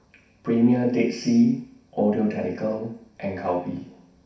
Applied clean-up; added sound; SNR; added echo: none; none; none; reverberation time 0.6 s.